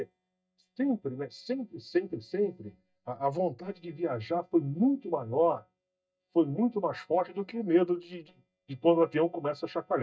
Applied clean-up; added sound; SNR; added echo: neural mask model DeepFilterNet 3.